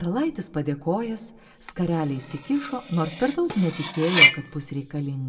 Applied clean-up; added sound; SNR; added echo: none; Cutlery, silverware; -1 dB; reverberation time 0.6 s.